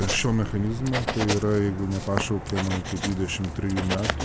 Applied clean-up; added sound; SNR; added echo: none; Writing; 5 dB; none.